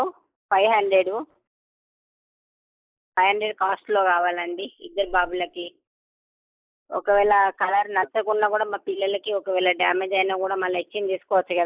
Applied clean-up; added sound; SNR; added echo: neural mask model Resemble Enhance denoiser.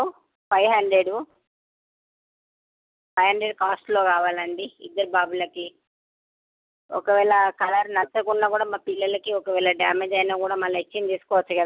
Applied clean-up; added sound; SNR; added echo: none; none; none; none.